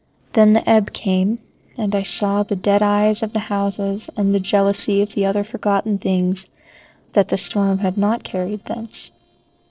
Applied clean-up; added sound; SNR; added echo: neural separator model SepFormer DNS4.